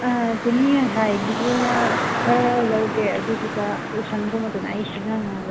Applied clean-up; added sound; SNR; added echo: none; Traffic noise, roadway noise; 4 dB; none.